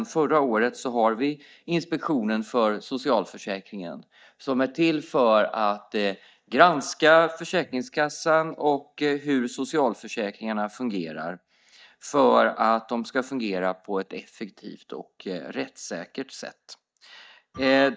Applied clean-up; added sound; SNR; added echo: neural mask model DeepFilterNet 3.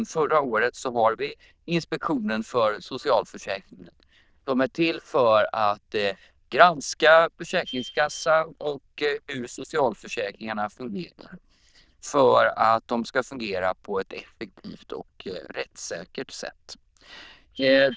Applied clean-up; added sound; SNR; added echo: neural diffusion model UNIVERSE++.